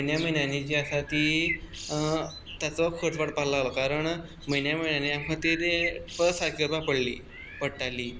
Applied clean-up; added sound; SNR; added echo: none; Subway, metro, underground + Bird; 11 dB; none.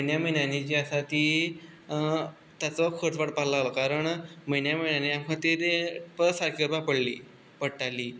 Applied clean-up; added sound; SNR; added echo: none; none; none; none.